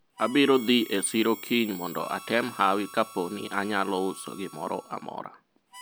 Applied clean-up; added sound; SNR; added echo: none; Harmonica; 18 dB; none.